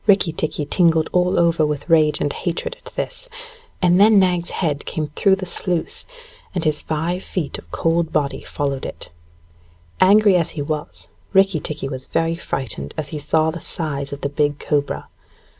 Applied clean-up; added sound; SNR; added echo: none; none; none; none.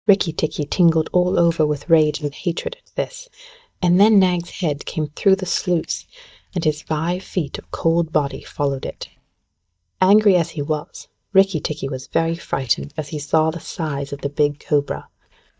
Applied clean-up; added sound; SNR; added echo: neural mask model DeepFilterNet 3.